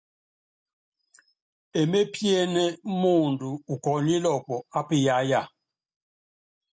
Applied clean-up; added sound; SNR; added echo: none; none; none; none.